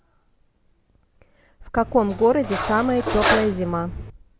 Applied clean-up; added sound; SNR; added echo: none; Cutlery, silverware; 3 dB; none.